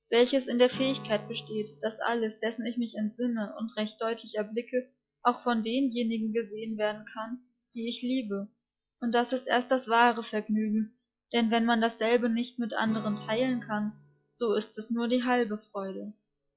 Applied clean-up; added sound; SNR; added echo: classical method log-MMSE.